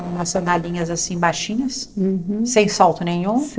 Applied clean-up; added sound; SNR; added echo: neural separator model SepFormer DNS4.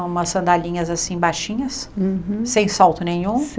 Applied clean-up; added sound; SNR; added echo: none; none; none; none.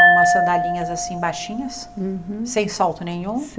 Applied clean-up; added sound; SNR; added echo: none; Glass; -4 dB; reverberation time 0.5 s.